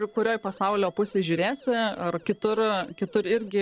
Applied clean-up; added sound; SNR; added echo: neural separator model SepFormer DNS4.